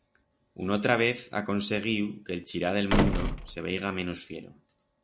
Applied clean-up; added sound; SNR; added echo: none; Slam; 0 dB; none.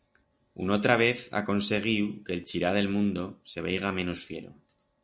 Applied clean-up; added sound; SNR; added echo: none; none; none; none.